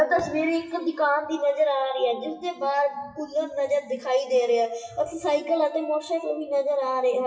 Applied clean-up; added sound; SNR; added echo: classical method WPE with log-MMSE.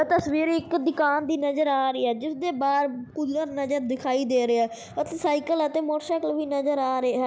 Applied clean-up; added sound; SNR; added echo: none; none; none; none.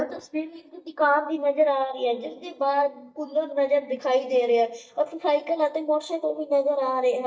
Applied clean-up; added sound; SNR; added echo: neural mask model DeepFilterNet 3.